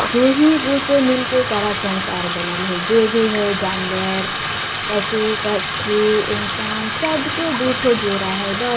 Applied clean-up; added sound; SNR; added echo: none; Bathtub (filling or washing); 4 dB; none.